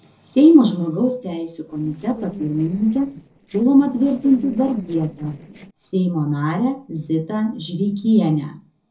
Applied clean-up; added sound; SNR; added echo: neural separator model SepFormer DNS4.